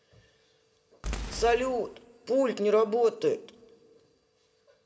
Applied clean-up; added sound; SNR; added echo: none; Boom; 11 dB; reverberation time 1.1 s.